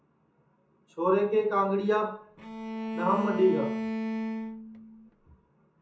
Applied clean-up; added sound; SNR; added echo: none; Bowed string instrument; 5 dB; reverberation time 0.6 s.